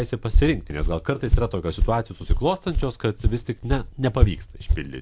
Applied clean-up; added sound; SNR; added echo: none; Walk, footsteps; -2 dB; none.